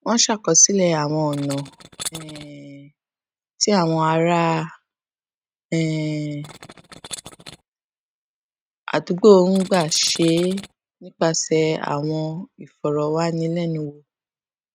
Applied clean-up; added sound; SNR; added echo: neural mask model RNNoise.